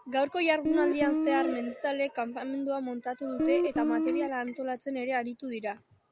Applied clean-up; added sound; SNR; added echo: none; Guitar; -3 dB; none.